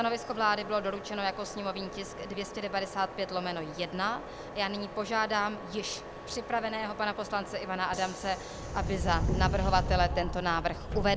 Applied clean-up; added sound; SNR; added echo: none; Subway, metro, underground; 5 dB; none.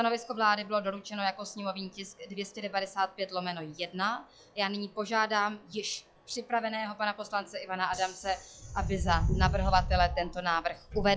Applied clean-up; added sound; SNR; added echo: classical method log-MMSE.